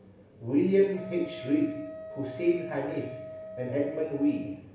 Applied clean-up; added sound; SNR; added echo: none; Wind instrument, woodwind instrument; 13 dB; reverberation time 0.7 s.